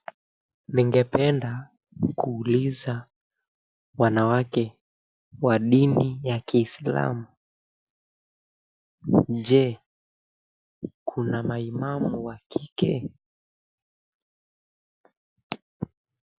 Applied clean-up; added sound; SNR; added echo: none; none; none; none.